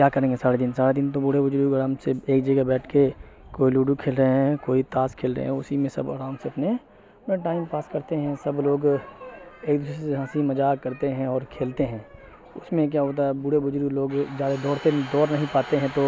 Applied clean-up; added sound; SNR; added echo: none; none; none; none.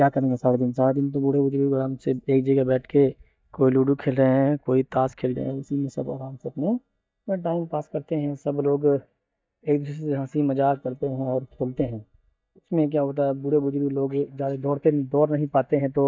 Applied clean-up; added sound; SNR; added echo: neural mask model DeepFilterNet 3.